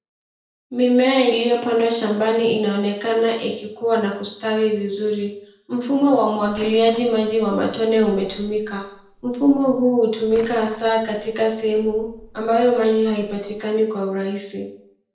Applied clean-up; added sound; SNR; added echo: neural separator model SepFormer DNS4.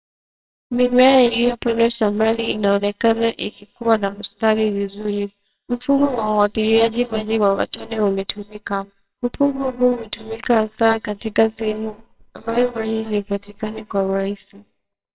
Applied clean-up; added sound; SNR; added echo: neural separator model SepFormer WHAMR!.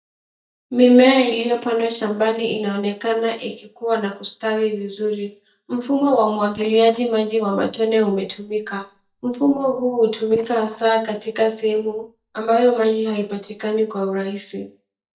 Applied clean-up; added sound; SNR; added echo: neural mask model DeepFilterNet 3.